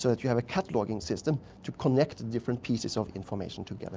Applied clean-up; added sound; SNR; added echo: none; none; none; none.